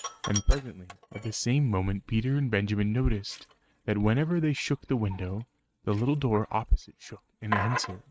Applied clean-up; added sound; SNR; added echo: neural mask model RNNoise.